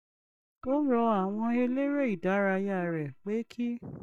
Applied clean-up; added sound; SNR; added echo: neural mask model DeepFilterNet 3.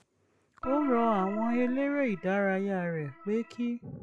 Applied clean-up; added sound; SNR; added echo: classical method log-MMSE.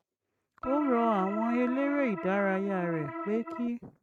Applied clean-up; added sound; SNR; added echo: neural mask model RNNoise.